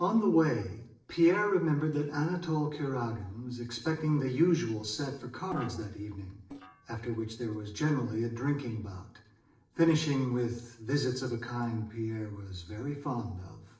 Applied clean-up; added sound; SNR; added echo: neural separator model SepFormer DNS4.